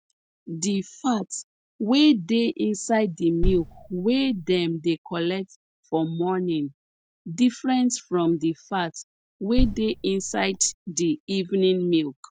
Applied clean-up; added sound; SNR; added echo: none; Bass drum; 3 dB; none.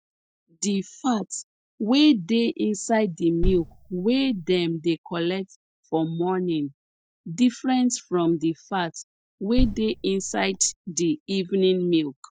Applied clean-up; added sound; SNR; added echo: neural mask model DeepFilterNet 3.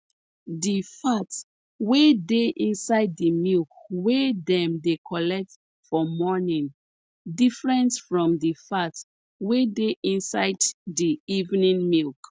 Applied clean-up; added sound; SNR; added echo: none; none; none; none.